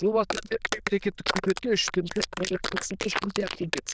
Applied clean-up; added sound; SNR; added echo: neural diffusion model UNIVERSE++.